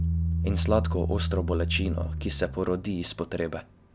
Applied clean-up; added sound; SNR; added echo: none; Bass guitar; 0 dB; none.